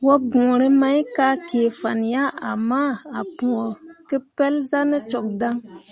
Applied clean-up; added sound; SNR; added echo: none; none; none; none.